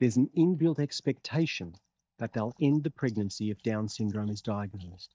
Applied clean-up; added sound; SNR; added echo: neural mask model DeepFilterNet 3.